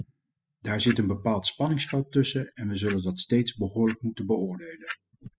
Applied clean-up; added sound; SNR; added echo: classical method spectral subtraction.